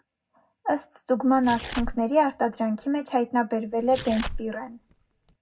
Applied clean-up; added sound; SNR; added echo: none; Tearing; 11 dB; reverberation time 0.3 s.